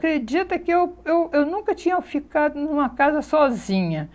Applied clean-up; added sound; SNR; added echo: none; none; none; none.